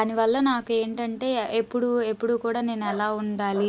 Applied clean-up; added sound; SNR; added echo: none; Dog; 20 dB; none.